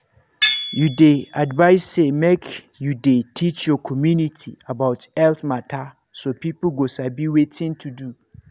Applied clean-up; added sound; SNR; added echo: none; Tools; 9 dB; none.